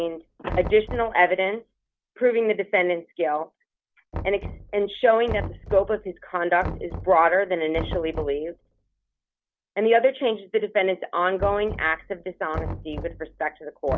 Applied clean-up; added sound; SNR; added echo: none; Knock; 13 dB; none.